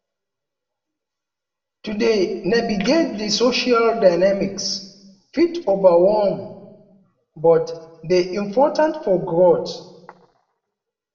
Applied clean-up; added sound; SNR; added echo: none; none; none; reverberation time 0.7 s.